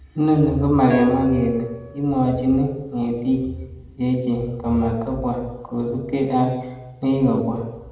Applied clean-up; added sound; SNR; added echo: none; Wind instrument, woodwind instrument; 19 dB; reverberation time 1.0 s.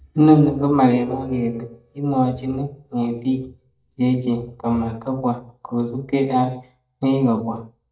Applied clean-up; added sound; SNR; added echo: neural mask model DeepFilterNet 3.